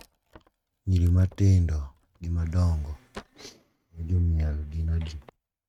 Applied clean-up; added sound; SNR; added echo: neural mask model RNNoise.